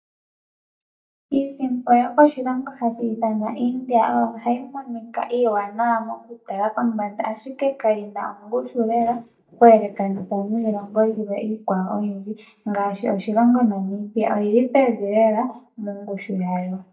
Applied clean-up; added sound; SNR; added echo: neural mask model DeepFilterNet 3.